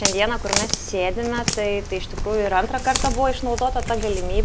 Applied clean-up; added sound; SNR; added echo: none; Walk, footsteps; 2 dB; none.